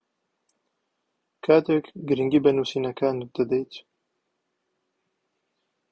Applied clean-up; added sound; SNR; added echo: none; none; none; none.